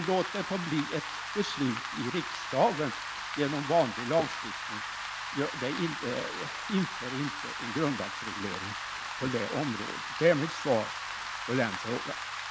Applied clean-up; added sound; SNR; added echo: none; Rain; 5 dB; none.